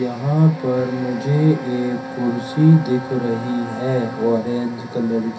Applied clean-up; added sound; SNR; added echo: none; Wind instrument, woodwind instrument; 14 dB; reverberation time 0.3 s.